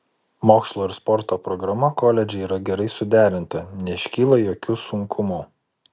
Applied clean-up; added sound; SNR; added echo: none; none; none; none.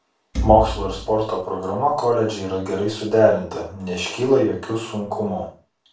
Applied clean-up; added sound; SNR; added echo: none; Thump, thud; 5 dB; reverberation time 0.3 s.